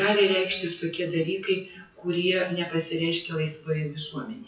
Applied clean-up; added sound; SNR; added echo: classical method WPE with log-MMSE.